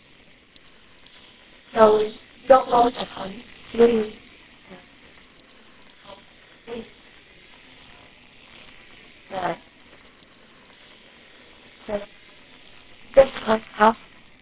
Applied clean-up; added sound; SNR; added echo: neural separator model SepFormer WHAMR!.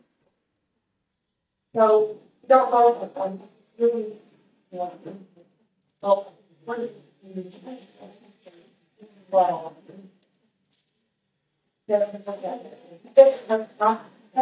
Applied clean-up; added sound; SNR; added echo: neural mask model DeepFilterNet 3.